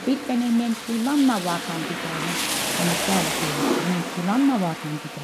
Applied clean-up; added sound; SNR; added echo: none; Rain; 3 dB; none.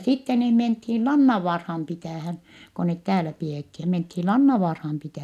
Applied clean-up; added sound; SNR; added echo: none; none; none; none.